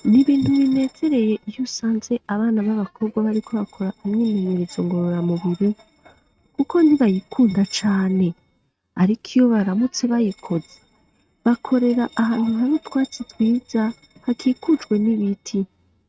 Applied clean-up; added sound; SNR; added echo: neural mask model RNNoise.